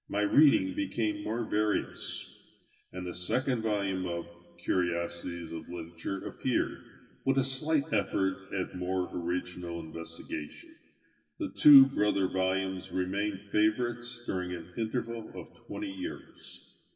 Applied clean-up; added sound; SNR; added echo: none; none; none; reverberation time 1.3 s.